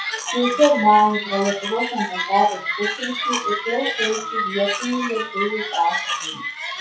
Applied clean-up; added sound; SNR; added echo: classical method WPE with log-MMSE.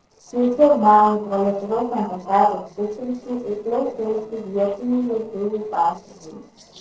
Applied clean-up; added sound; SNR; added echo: neural separator model SepFormer DNS4.